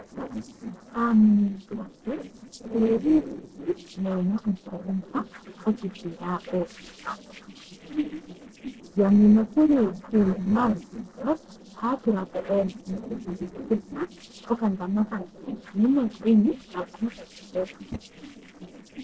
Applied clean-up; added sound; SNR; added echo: neural separator model SepFormer DNS4.